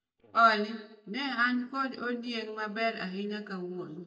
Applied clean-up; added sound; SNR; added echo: neural mask model DeepFilterNet 3.